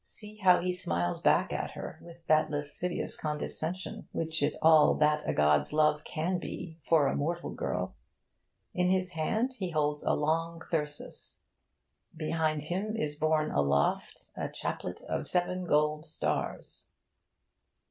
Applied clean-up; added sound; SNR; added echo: none; none; none; none.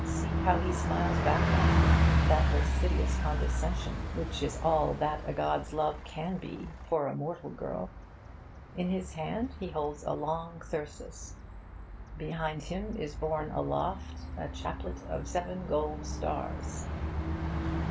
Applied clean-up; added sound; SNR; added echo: none; Bus; -2 dB; none.